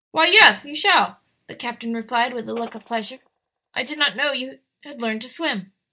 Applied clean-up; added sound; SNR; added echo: neural mask model DeepFilterNet 3.